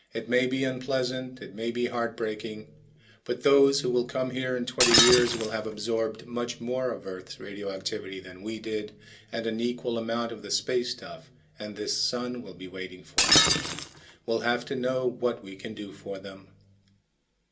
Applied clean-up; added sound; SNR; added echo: none; Shatter; -2 dB; reverberation time 0.2 s.